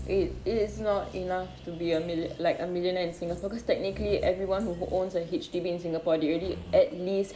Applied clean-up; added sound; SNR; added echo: none; Bird vocalization, bird call, bird song; 15 dB; none.